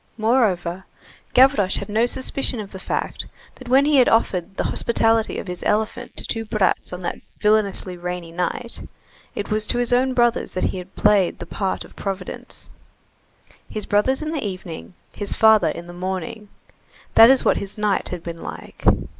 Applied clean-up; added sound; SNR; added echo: neural mask model Resemble Enhance denoiser.